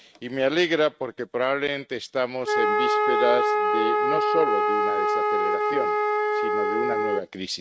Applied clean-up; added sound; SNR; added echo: neural mask model RNNoise.